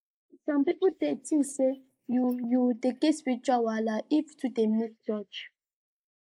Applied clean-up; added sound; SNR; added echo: neural mask model Resemble Enhance denoiser.